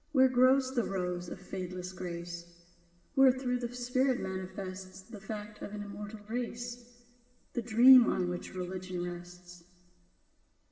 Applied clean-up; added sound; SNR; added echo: none; none; none; reverberation time 1.6 s.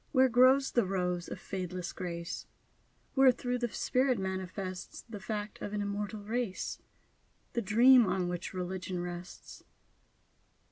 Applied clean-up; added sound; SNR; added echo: none; none; none; none.